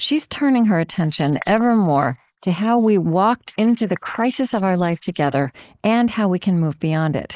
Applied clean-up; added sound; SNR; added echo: neural mask model Resemble Enhance denoiser.